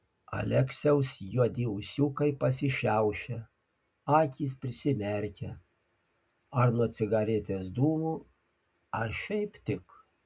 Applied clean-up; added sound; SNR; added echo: none; none; none; none.